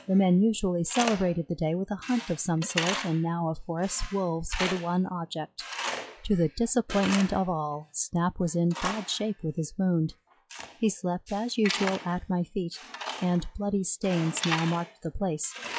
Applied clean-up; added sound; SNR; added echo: classical method log-MMSE.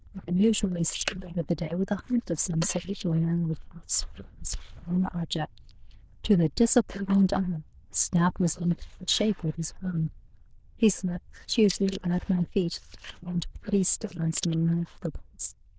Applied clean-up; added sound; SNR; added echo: neural diffusion model UNIVERSE++.